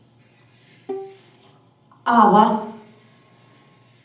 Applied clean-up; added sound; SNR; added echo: none; Bowed string instrument; 14 dB; reverberation time 0.8 s.